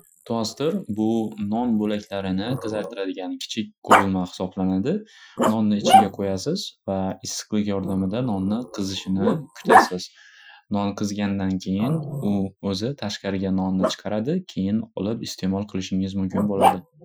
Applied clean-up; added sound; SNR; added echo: classical method Wiener filter.